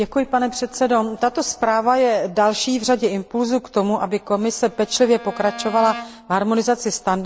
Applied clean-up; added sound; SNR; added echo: none; Bowed string instrument; 18 dB; none.